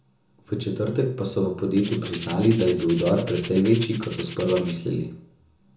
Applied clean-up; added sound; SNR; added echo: none; Rattle (instrument); 13 dB; reverberation time 0.6 s.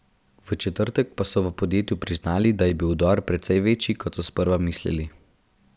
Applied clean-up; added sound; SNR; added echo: none; none; none; none.